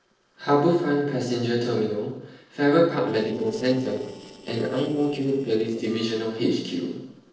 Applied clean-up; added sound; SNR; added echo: neural separator model SepFormer DNS4.